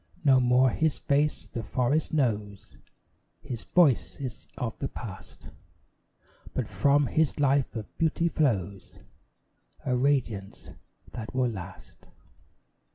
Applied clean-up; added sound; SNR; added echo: none; none; none; none.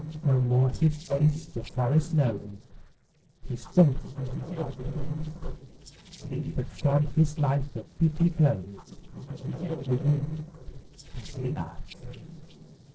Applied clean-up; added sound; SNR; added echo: neural separator model SepFormer DNS4.